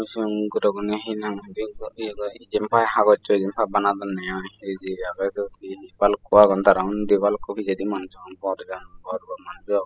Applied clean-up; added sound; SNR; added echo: classical method spectral subtraction.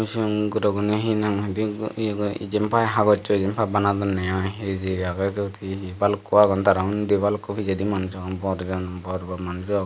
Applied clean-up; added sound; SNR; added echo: none; none; none; none.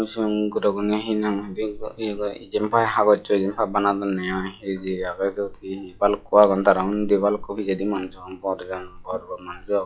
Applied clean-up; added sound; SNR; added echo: classical method log-MMSE.